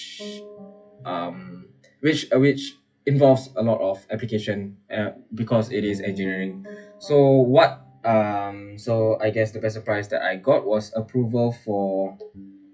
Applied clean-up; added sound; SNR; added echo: classical method WPE with log-MMSE.